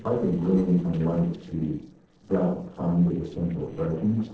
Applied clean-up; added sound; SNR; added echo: neural separator model SepFormer DNS4.